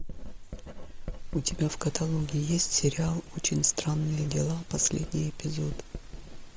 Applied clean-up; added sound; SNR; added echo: neural mask model Resemble Enhance denoiser.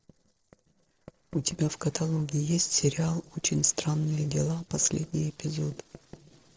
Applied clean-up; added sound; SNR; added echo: neural separator model SepFormer DNS4.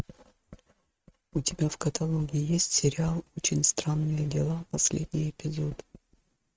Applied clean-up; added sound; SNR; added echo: neural mask model RNNoise.